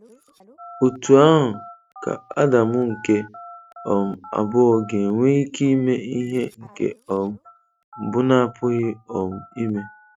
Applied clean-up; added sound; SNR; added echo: neural mask model RNNoise.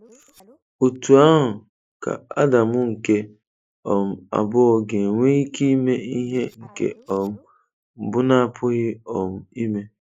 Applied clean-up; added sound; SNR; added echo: neural mask model Resemble Enhance denoiser.